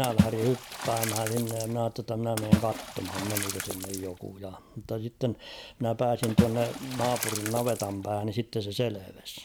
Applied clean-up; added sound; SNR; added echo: none; Water / Splash, splatter; 1 dB; none.